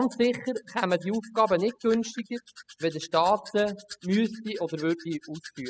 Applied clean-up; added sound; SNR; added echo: classical method spectral subtraction.